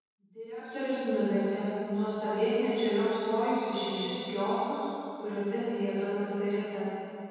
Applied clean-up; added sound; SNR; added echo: none; none; none; reverberation time 2.1 s.